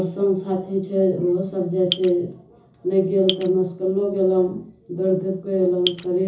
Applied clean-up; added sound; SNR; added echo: none; Drip; 7 dB; reverberation time 0.6 s.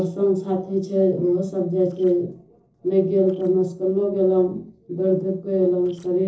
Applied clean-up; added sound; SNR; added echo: neural separator model SepFormer DNS4.